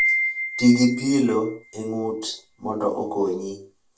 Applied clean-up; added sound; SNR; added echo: none; Wind chime; 7 dB; reverberation time 0.3 s.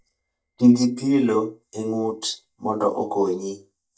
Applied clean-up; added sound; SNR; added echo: neural mask model DeepFilterNet 3.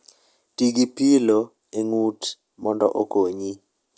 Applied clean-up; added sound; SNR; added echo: none; none; none; none.